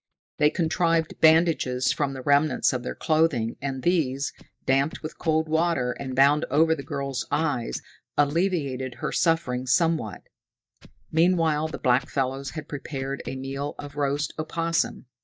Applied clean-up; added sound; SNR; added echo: neural mask model DeepFilterNet 3.